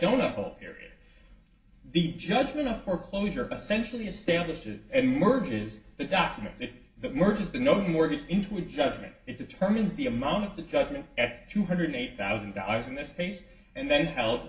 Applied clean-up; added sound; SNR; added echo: none; none; none; reverberation time 0.2 s.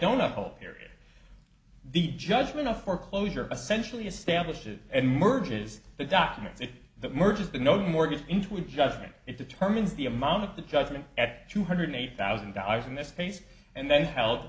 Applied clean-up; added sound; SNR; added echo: none; none; none; none.